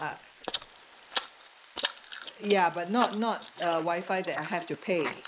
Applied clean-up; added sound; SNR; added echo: neural mask model Resemble Enhance denoiser.